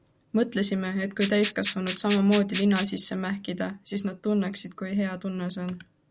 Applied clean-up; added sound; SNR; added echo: none; Rattle (instrument); 0 dB; none.